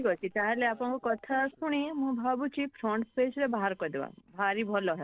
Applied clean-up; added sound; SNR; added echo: neural separator model SepFormer DNS4.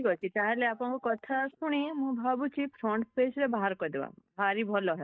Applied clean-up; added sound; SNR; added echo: neural mask model DeepFilterNet 3.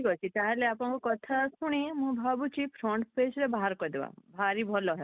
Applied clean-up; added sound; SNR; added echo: none; none; none; none.